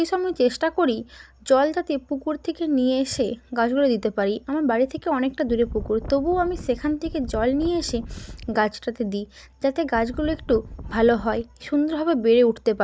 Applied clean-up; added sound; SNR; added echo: none; Wind; 12 dB; none.